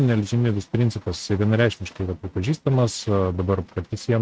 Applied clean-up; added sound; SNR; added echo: neural mask model RNNoise.